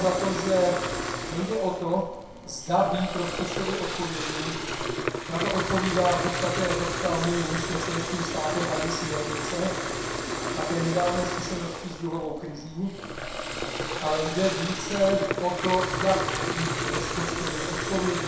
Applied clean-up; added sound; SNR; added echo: none; Fill (with liquid) / Water tap, faucet; 2 dB; reverberation time 0.7 s.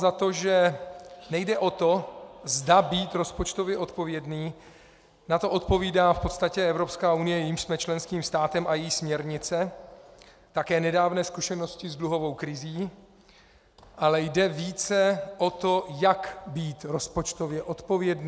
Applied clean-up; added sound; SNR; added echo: none; none; none; none.